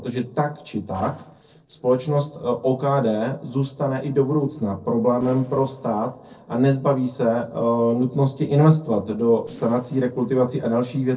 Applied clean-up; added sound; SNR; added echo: neural separator model SepFormer DNS4.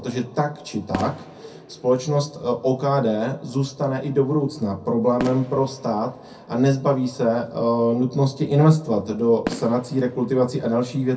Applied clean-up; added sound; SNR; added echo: none; Fireworks; 18 dB; reverberation time 0.3 s.